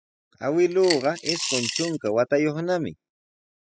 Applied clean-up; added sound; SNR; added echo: classical method spectral subtraction.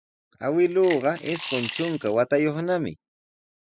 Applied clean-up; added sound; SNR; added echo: none; Coin (dropping) / Glass; 5 dB; none.